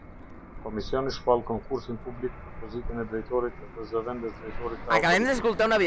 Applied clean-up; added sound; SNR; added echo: none; Fixed-wing aircraft, airplane; -2 dB; none.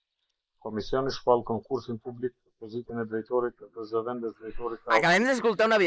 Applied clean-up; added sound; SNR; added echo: neural mask model Resemble Enhance denoiser.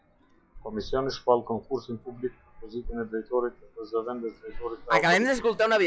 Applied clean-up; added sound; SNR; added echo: classical method log-MMSE.